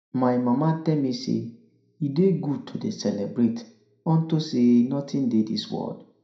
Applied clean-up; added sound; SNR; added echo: none; none; none; reverberation time 0.4 s.